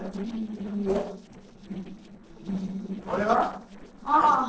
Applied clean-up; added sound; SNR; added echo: neural separator model SepFormer DNS4.